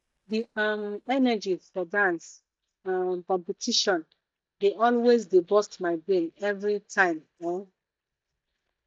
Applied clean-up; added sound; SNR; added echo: neural mask model DeepFilterNet 3.